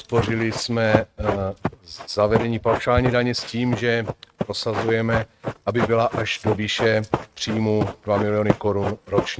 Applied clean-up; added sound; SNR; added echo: neural mask model RNNoise.